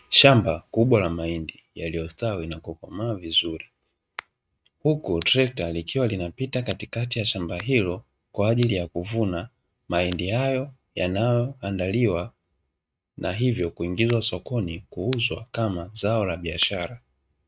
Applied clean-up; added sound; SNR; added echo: neural mask model RNNoise.